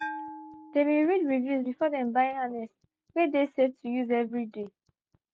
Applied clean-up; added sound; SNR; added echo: none; Bell; 18 dB; none.